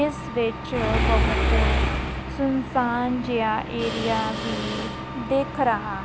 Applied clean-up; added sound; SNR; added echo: none; Mechanisms; 0 dB; none.